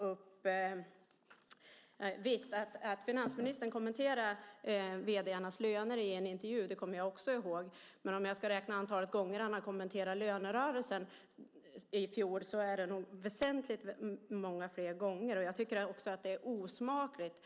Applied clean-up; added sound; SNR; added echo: none; none; none; none.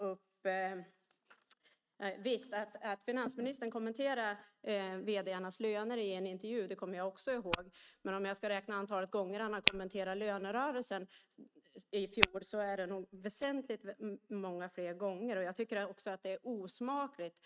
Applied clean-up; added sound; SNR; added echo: neural mask model RNNoise.